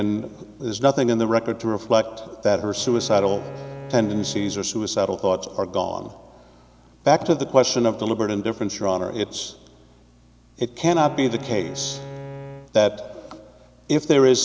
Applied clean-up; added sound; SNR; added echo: none; Bowed string instrument; 15 dB; none.